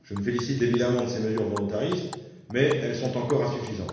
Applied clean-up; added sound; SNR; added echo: none; Animal; 17 dB; reverberation time 1.1 s.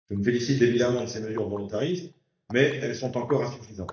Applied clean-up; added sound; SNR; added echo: neural mask model DeepFilterNet 3.